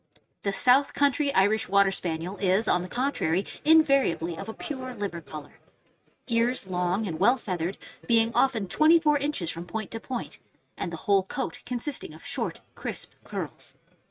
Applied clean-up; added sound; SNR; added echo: neural mask model RNNoise.